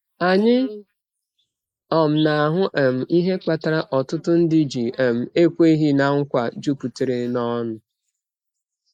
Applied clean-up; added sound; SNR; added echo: neural mask model Resemble Enhance denoiser.